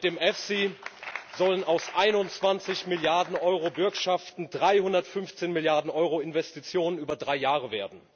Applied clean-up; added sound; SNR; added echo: none; none; none; none.